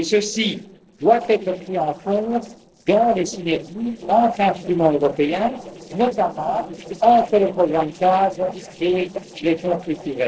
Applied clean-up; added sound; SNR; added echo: neural separator model SepFormer DNS4.